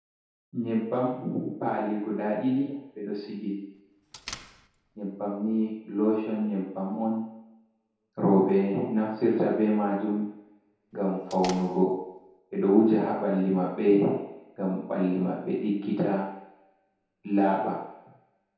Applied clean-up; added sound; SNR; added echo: none; Door; 19 dB; reverberation time 0.8 s.